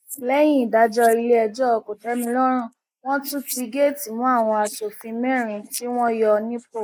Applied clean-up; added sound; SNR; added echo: neural mask model Resemble Enhance denoiser.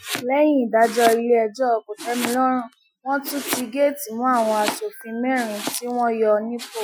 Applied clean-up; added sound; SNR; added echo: classical method Wiener filter.